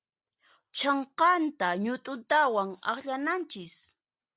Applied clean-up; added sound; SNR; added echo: none; none; none; none.